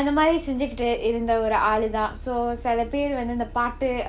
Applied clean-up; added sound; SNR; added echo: none; none; none; none.